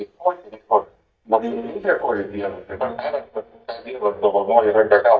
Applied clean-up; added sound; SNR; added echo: neural mask model DeepFilterNet 3.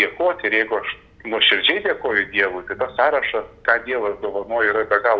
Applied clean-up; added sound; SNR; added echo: none; none; none; none.